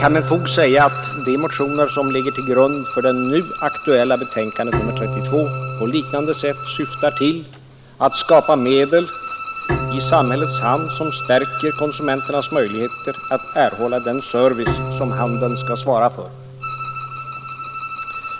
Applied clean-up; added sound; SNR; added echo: none; Bowed string instrument + Bowed string instrument; 7 dB; none.